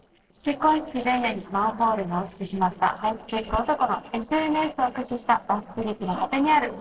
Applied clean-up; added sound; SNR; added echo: neural separator model SepFormer DNS4.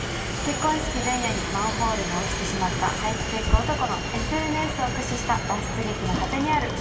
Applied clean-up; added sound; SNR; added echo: none; Subway, metro, underground; 1 dB; reverberation time 2.2 s.